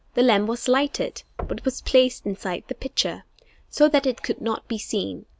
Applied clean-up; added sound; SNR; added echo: none; Knock; 17 dB; none.